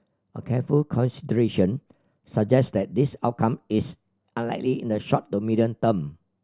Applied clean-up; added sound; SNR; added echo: none; none; none; none.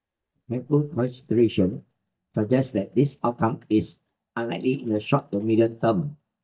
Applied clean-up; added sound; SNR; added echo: neural mask model DeepFilterNet 3.